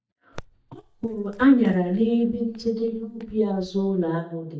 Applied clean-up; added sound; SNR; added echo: neural mask model DeepFilterNet 3.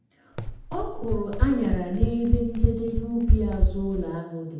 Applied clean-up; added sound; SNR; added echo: none; Run; -3 dB; reverberation time 0.8 s.